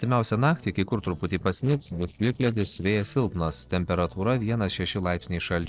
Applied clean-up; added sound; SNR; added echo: neural separator model SepFormer DNS4.